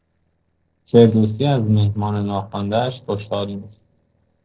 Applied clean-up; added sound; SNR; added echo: neural separator model SepFormer DNS4.